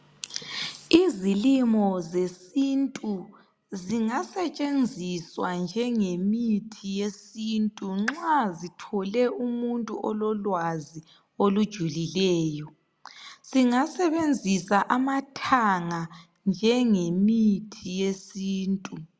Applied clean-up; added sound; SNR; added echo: none; none; none; none.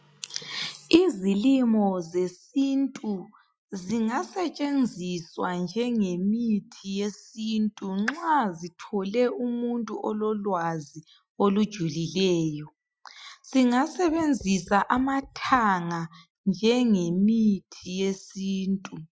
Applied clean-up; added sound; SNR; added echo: classical method Wiener filter.